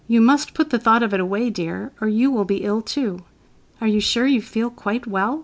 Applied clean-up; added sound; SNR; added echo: none; none; none; none.